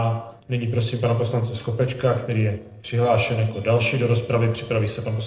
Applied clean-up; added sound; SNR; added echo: neural separator model SepFormer DNS4.